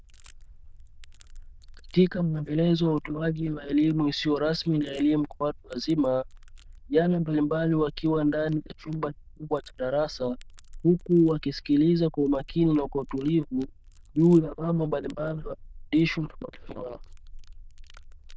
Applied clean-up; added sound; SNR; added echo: neural diffusion model UNIVERSE++.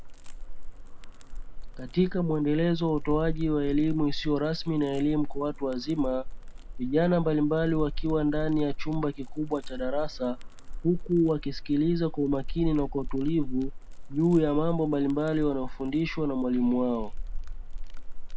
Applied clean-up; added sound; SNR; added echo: none; Crackle; 4 dB; none.